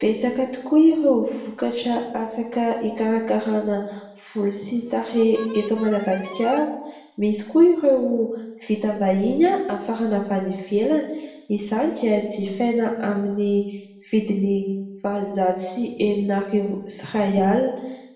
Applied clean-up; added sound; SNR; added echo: none; Harmonica; 18 dB; reverberation time 0.8 s.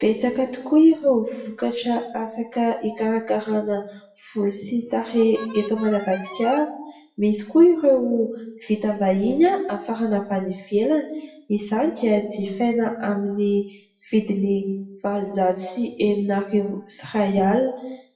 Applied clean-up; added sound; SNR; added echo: classical method WPE with log-MMSE.